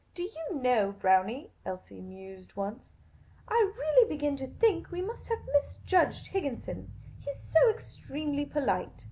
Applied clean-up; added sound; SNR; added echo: none; none; none; none.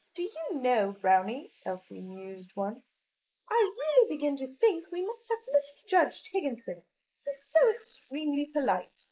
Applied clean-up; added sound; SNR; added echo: neural mask model Resemble Enhance denoiser.